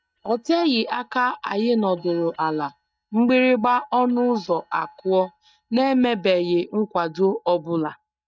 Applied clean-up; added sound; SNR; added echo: neural mask model DeepFilterNet 3.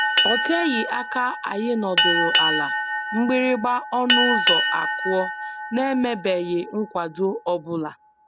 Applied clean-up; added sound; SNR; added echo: none; Boat, Water vehicle; 0 dB; none.